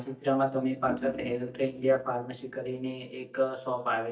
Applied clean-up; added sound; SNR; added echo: neural mask model DeepFilterNet 3.